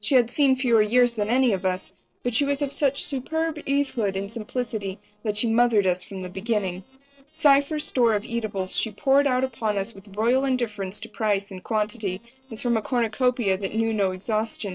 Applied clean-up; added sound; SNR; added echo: neural separator model SepFormer DNS4.